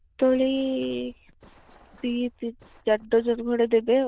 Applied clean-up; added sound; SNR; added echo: neural diffusion model UNIVERSE++.